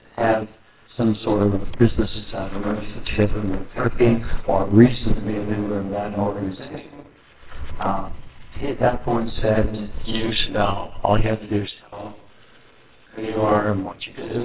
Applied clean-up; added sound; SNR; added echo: neural separator model SepFormer WHAMR!.